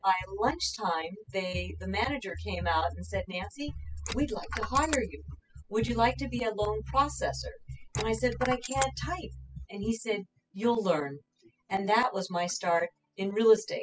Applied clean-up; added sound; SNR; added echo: classical method spectral subtraction.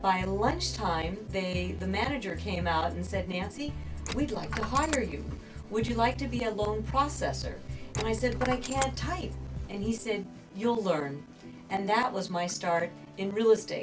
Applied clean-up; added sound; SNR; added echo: none; Coin (dropping); 11 dB; none.